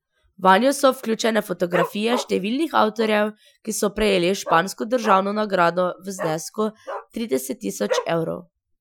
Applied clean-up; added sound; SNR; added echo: classical method Wiener filter.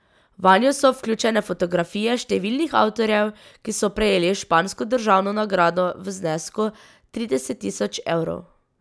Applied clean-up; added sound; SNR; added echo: none; none; none; none.